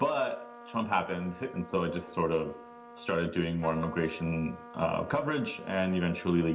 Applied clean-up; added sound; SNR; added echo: none; Trumpet; 17 dB; reverberation time 0.8 s.